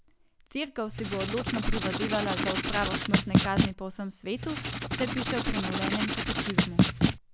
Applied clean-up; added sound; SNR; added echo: none; Writing; -4 dB; none.